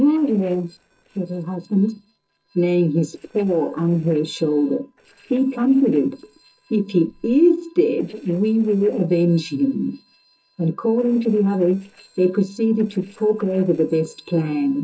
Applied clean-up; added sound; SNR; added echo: neural separator model SepFormer DNS4.